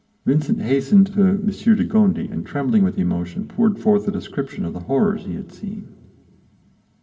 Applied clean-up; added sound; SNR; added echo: none; none; none; reverberation time 2.3 s.